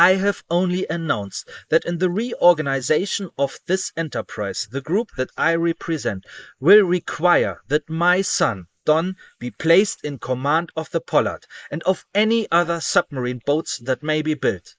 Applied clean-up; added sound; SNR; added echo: neural mask model Resemble Enhance denoiser.